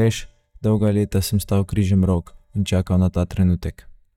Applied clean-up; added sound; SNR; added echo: neural mask model DeepFilterNet 3.